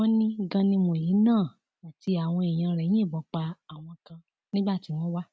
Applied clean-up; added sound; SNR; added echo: none; none; none; none.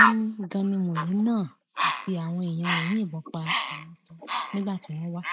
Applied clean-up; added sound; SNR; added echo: neural mask model Resemble Enhance denoiser.